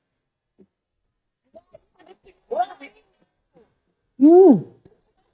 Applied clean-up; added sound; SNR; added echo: neural mask model DeepFilterNet 3.